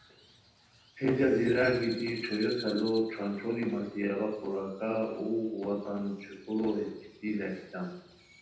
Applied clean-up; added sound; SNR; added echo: none; Crow; 19 dB; reverberation time 0.8 s.